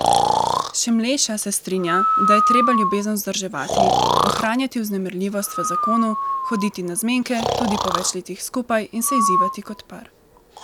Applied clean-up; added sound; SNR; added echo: none; Breathing; -2 dB; none.